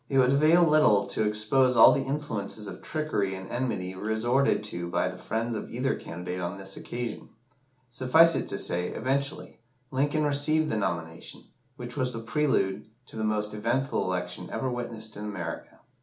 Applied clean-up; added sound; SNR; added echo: none; none; none; none.